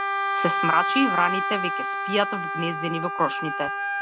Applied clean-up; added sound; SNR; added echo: none; Wind instrument, woodwind instrument; 0 dB; none.